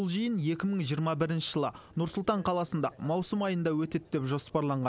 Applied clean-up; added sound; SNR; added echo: none; none; none; none.